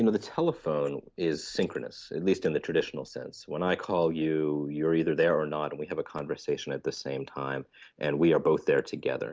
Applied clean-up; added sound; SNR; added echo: none; none; none; none.